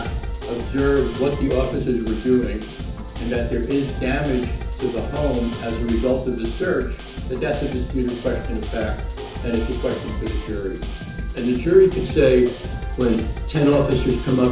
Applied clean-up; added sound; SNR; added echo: none; Drum kit; 6 dB; reverberation time 0.6 s.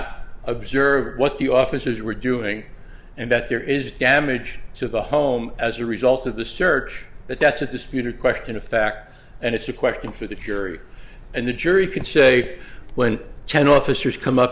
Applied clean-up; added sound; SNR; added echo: none; none; none; none.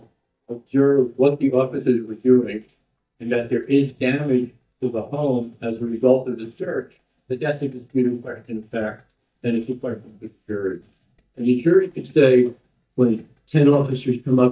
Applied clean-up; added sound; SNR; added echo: neural mask model DeepFilterNet 3.